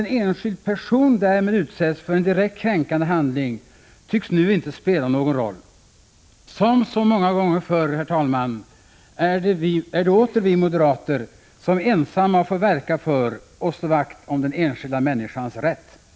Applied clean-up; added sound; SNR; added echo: none; none; none; none.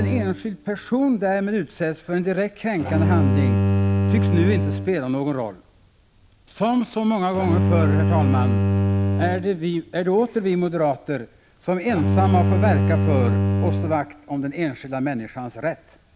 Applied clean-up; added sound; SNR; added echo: none; Bowed string instrument; -1 dB; none.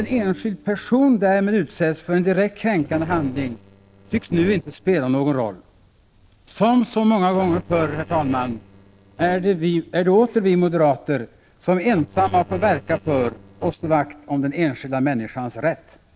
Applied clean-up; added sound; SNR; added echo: neural separator model SepFormer DNS4.